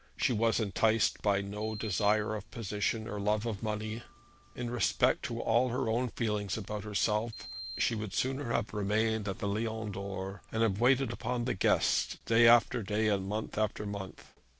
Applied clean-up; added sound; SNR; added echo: none; Sliding door; 19 dB; none.